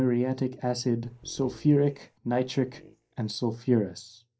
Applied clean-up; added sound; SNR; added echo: neural mask model DeepFilterNet 3.